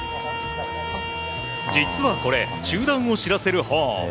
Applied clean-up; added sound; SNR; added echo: none; none; none; none.